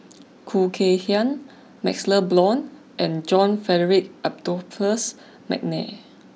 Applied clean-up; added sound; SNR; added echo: none; none; none; none.